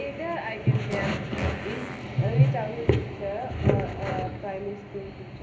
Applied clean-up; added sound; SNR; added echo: none; Fart; 17 dB; reverberation time 0.5 s.